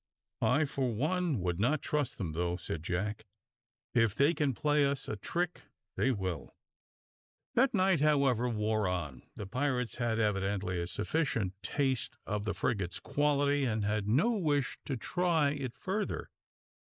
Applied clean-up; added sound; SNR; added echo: neural mask model Resemble Enhance denoiser.